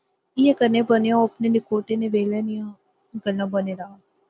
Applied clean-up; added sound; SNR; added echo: none; none; none; none.